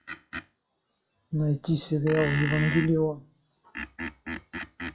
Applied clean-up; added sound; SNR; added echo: classical method WPE with log-MMSE.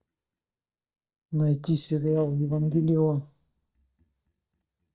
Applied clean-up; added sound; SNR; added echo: neural mask model DeepFilterNet 3.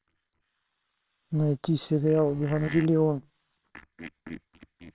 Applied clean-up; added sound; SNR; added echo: neural separator model SepFormer WHAMR!.